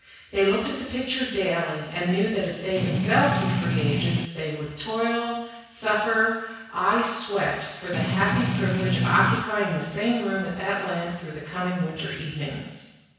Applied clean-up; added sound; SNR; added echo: none; Strum; 0 dB; reverberation time 1.1 s.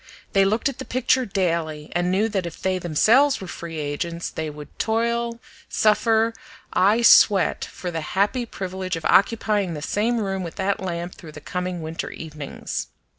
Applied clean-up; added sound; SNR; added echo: none; none; none; none.